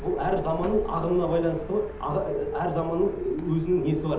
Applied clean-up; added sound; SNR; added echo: none; Truck; 12 dB; reverberation time 1.2 s.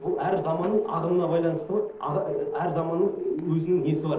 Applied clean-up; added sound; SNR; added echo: neural separator model SepFormer DNS4.